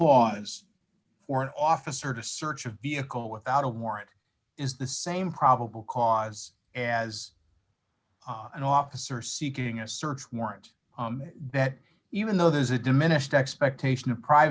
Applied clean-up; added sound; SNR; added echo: none; none; none; none.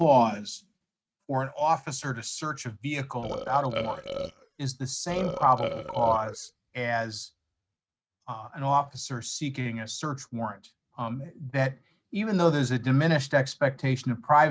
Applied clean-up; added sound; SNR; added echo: neural mask model RNNoise.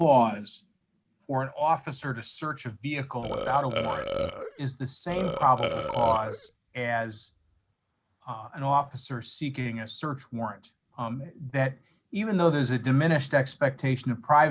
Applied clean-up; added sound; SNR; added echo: none; Burping, eructation; 4 dB; none.